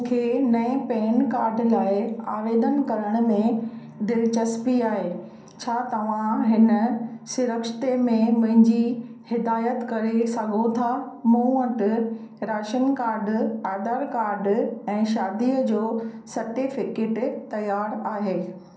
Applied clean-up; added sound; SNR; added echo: none; none; none; reverberation time 0.6 s.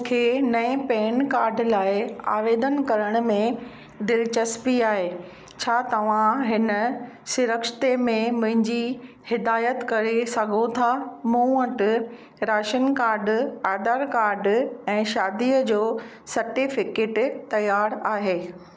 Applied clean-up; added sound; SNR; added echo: none; none; none; none.